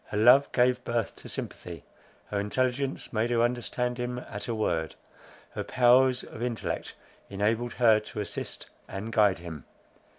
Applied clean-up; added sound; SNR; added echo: none; none; none; none.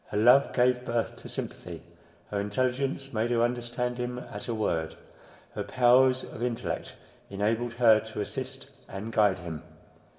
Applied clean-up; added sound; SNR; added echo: none; none; none; reverberation time 1.4 s.